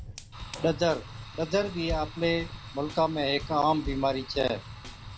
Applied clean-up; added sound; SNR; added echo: none; Drum kit + Fire; 11 dB; none.